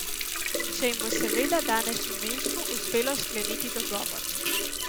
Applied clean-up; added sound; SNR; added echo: none; Water tap, faucet; -2 dB; none.